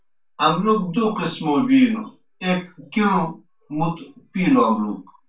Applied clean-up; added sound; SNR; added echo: none; none; none; reverberation time 0.2 s.